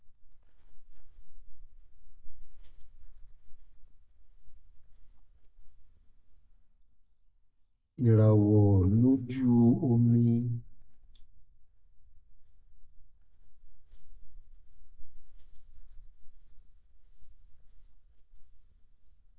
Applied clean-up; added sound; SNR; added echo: neural mask model DeepFilterNet 3.